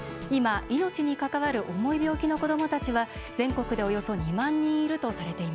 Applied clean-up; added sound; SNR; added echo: none; none; none; none.